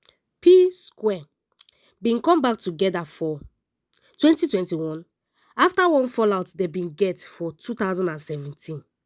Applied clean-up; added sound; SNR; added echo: none; none; none; none.